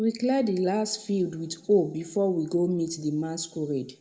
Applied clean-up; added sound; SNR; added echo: none; none; none; reverberation time 1.2 s.